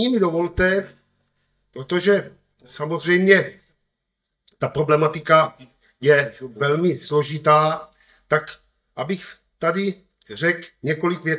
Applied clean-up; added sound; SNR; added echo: neural mask model DeepFilterNet 3.